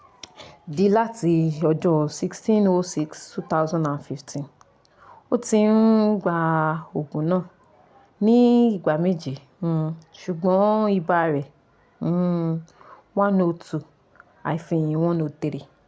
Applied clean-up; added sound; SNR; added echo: none; none; none; none.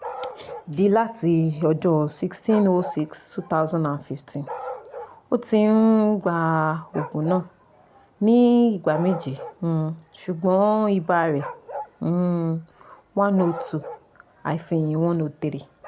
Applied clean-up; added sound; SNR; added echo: none; Bark; 17 dB; none.